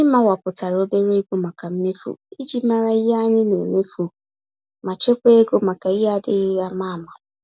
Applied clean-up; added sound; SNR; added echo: none; none; none; none.